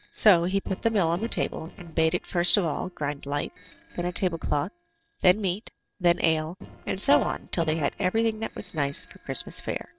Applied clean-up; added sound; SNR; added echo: neural separator model SepFormer DNS4.